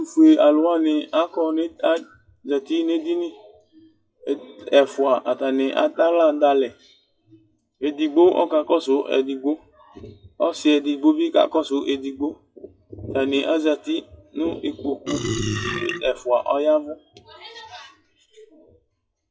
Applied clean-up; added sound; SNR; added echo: classical method WPE with log-MMSE.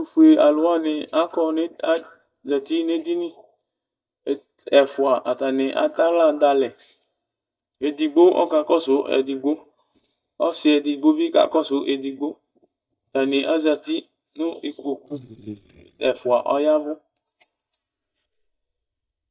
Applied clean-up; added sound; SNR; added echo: neural mask model DeepFilterNet 3.